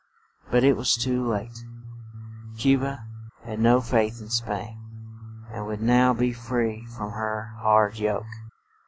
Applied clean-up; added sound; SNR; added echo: none; Bass guitar; 12 dB; none.